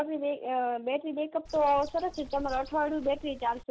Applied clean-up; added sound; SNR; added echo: none; Bird; 15 dB; none.